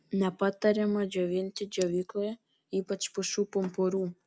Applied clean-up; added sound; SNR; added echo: none; none; none; none.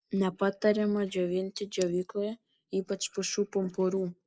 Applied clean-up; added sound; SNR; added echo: neural mask model Resemble Enhance denoiser.